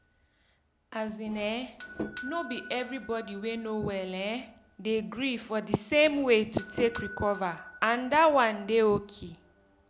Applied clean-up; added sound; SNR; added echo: none; Doorbell; 8 dB; none.